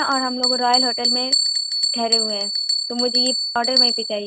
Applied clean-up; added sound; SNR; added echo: neural mask model RNNoise.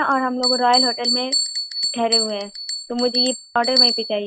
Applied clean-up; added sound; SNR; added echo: classical method log-MMSE.